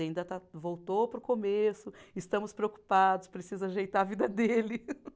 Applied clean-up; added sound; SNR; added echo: none; none; none; none.